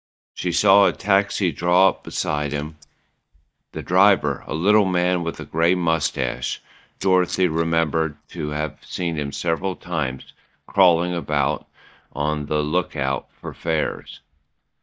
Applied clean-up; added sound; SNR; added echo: neural mask model DeepFilterNet 3.